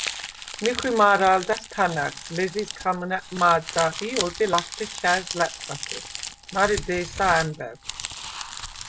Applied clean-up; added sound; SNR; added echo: none; Crumpling, crinkling; 10 dB; none.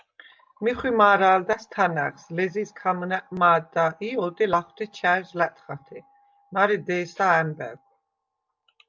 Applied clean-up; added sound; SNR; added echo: none; none; none; none.